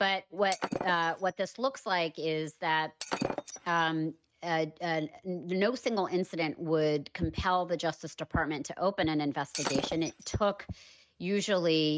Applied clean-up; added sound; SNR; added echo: neural mask model RNNoise.